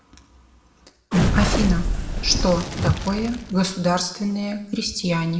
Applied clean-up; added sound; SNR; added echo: none; Crackle; -1 dB; reverberation time 0.8 s.